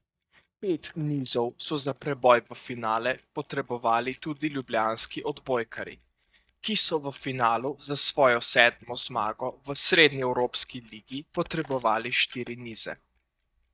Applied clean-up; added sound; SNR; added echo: neural mask model DeepFilterNet 3.